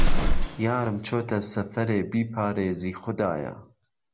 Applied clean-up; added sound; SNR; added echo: none; Explosion; -2 dB; none.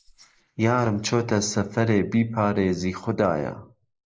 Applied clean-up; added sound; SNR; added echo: neural mask model Resemble Enhance denoiser.